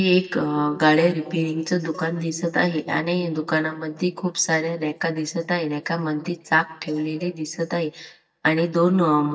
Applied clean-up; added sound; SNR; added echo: neural mask model DeepFilterNet 3.